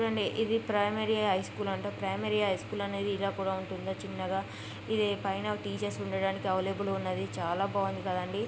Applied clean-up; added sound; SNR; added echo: none; none; none; none.